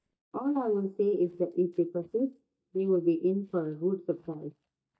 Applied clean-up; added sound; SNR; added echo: neural mask model DeepFilterNet 3.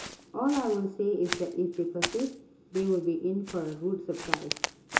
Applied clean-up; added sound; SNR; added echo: none; Walk, footsteps; 7 dB; reverberation time 0.2 s.